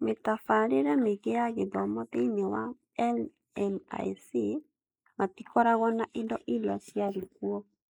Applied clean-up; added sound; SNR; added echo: neural mask model Resemble Enhance denoiser.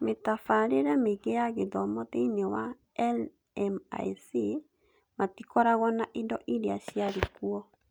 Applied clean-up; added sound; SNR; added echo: none; none; none; none.